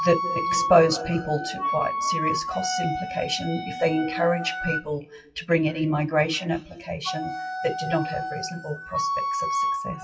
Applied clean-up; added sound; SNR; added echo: classical method WPE with log-MMSE.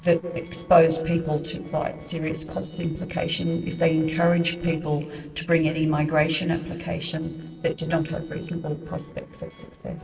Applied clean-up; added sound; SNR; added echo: neural separator model SepFormer DNS4.